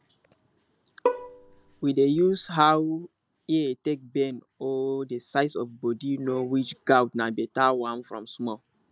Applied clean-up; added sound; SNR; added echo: none; Bowed string instrument; 6 dB; none.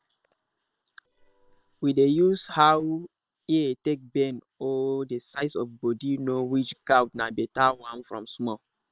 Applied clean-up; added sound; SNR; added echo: neural separator model SepFormer WHAM!.